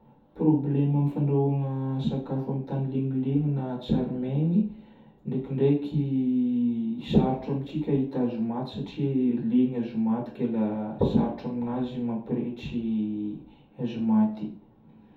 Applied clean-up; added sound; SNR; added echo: none; none; none; reverberation time 0.5 s.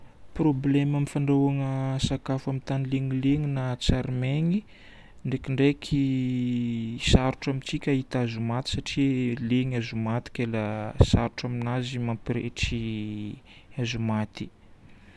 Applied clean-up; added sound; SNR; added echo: none; none; none; none.